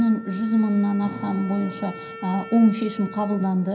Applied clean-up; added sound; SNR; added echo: none; Wind instrument, woodwind instrument; 16 dB; reverberation time 0.3 s.